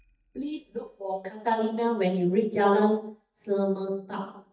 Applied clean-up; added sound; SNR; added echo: neural mask model DeepFilterNet 3.